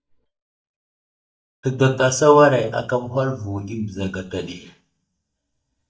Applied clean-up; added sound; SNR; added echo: neural mask model DeepFilterNet 3.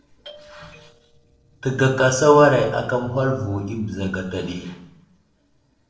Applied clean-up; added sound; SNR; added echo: neural separator model SepFormer DNS4.